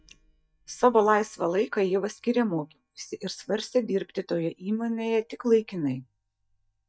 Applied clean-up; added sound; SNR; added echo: neural mask model DeepFilterNet 3.